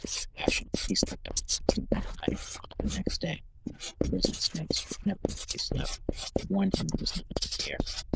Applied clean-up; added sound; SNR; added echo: neural diffusion model UNIVERSE++.